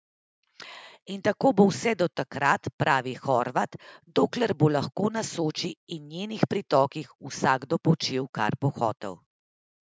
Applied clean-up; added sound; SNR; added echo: none; none; none; none.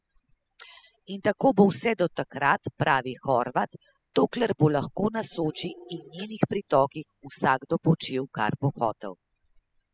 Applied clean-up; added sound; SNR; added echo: classical method spectral subtraction.